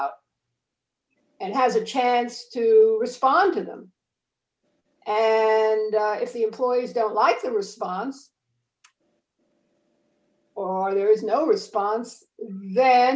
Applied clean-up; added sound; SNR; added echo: none; none; none; none.